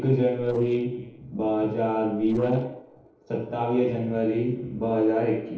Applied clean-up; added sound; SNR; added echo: neural separator model SepFormer DNS4.